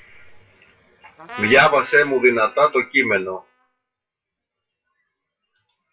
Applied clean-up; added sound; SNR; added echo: classical method WPE with log-MMSE.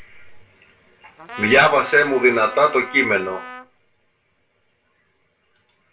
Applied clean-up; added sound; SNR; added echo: none; Trumpet; 14 dB; reverberation time 0.3 s.